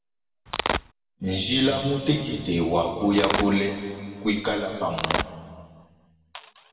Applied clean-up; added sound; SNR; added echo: none; Domestic sounds, home sounds; 1 dB; reverberation time 2.0 s.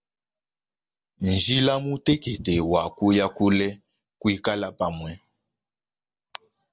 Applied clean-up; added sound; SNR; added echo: none; none; none; none.